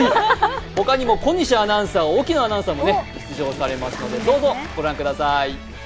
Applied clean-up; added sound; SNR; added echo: none; Fowl; 16 dB; none.